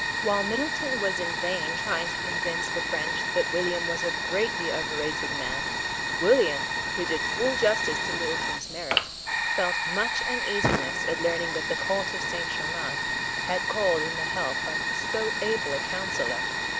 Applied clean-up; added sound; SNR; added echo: none; Fire; -2 dB; none.